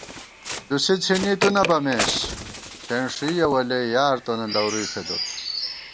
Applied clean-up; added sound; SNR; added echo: none; Bird; 7 dB; none.